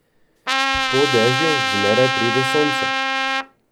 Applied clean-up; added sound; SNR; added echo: none; Trumpet; -2 dB; none.